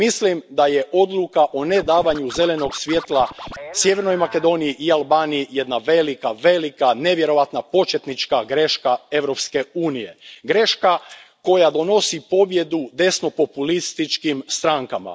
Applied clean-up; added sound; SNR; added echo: none; Scratching (performance technique); 17 dB; none.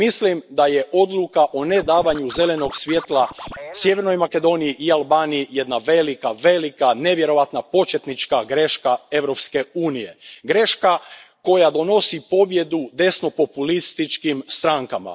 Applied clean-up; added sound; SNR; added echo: neural mask model Resemble Enhance denoiser.